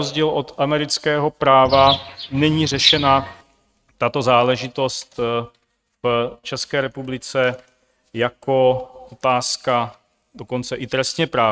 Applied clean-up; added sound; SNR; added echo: neural mask model RNNoise.